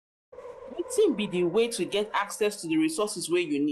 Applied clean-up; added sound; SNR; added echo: classical method log-MMSE.